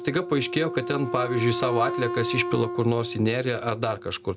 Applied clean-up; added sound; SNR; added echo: none; Wind instrument, woodwind instrument; 6 dB; none.